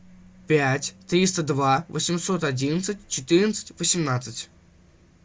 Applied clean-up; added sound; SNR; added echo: none; none; none; none.